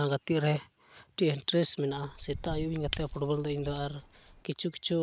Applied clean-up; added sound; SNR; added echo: none; Shatter / Crushing; 10 dB; none.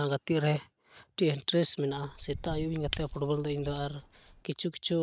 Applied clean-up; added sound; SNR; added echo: neural mask model DeepFilterNet 3.